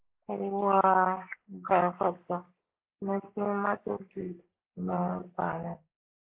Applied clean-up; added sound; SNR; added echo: neural mask model Resemble Enhance denoiser.